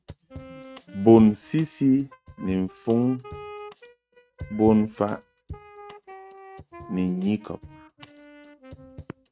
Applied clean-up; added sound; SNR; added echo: neural mask model RNNoise.